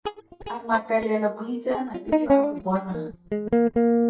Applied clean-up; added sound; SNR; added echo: neural mask model DeepFilterNet 3.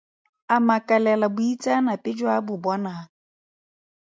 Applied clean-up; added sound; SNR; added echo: none; none; none; none.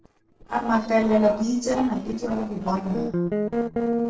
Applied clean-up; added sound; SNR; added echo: neural separator model SepFormer DNS4.